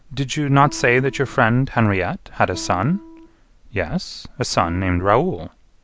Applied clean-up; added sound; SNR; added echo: none; Guitar; 19 dB; none.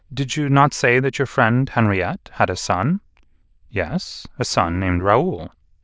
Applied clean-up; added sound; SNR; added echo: neural diffusion model UNIVERSE++.